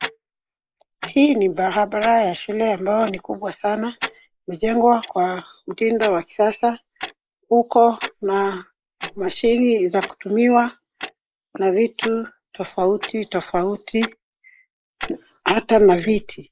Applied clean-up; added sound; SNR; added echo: neural mask model Resemble Enhance denoiser.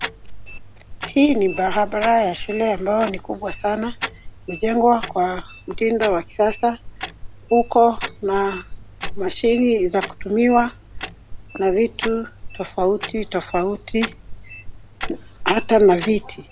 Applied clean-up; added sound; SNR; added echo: none; Clock; 10 dB; none.